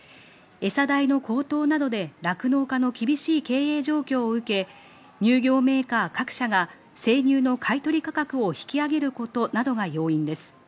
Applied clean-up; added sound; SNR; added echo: none; none; none; none.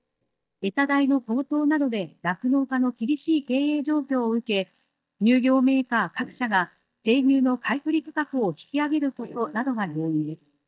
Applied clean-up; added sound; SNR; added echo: neural mask model DeepFilterNet 3.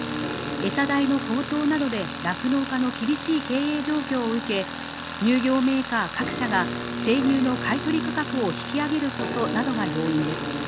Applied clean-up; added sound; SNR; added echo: none; Tools + Musical instrument; 5 dB; none.